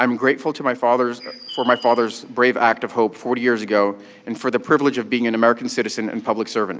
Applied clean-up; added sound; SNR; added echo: none; Bird; 18 dB; none.